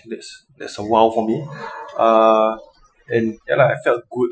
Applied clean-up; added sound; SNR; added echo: classical method Wiener filter.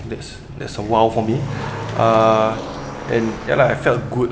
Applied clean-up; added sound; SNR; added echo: none; Motor vehicle (road); 11 dB; none.